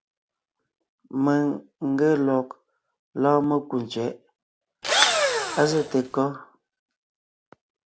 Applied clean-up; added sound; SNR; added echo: none; Engine / Drill; -2 dB; none.